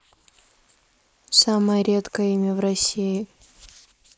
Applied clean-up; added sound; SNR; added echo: neural mask model Resemble Enhance denoiser.